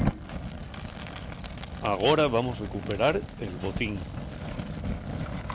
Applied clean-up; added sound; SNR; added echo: none; Fire; 4 dB; none.